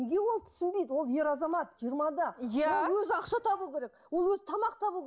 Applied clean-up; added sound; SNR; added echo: none; none; none; none.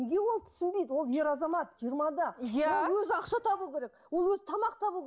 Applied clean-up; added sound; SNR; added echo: none; Tambourine; 19 dB; none.